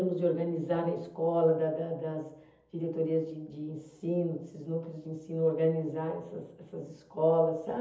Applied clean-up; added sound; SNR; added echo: none; none; none; reverberation time 0.7 s.